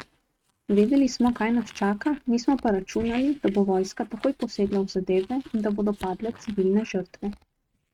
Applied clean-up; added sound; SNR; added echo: neural mask model RNNoise.